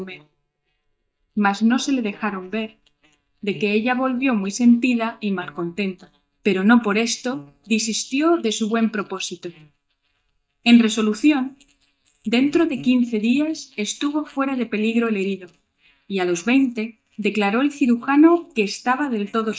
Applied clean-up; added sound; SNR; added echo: neural mask model DeepFilterNet 3.